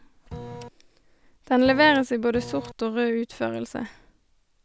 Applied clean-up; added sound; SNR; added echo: none; Printer; 11 dB; none.